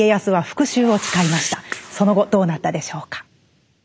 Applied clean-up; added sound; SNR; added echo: none; Whoosh, swoosh, swish; 12 dB; none.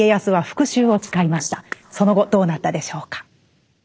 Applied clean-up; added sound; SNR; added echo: neural separator model SepFormer DNS4.